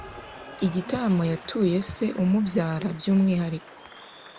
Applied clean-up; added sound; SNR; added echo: none; Applause / Cheering; 19 dB; none.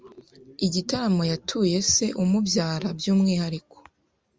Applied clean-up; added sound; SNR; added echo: none; none; none; none.